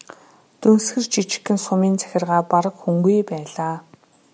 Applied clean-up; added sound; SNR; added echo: none; none; none; none.